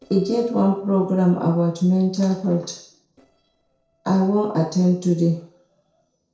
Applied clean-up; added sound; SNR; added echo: neural separator model SepFormer DNS4.